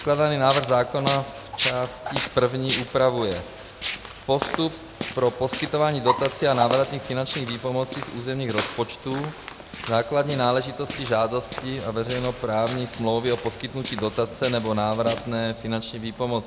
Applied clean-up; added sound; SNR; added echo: none; Walk, footsteps; 9 dB; none.